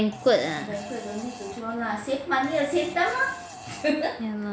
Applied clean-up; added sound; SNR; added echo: none; Fart; 16 dB; none.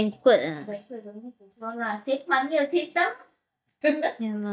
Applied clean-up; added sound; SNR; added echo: neural mask model DeepFilterNet 3.